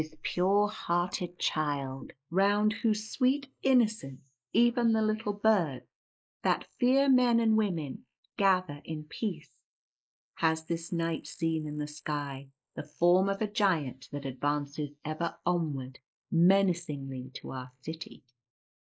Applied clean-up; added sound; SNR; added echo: neural mask model Resemble Enhance denoiser.